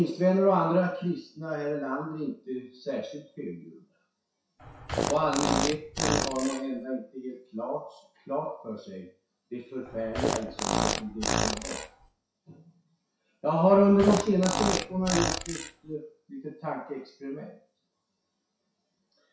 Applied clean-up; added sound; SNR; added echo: classical method WPE with log-MMSE.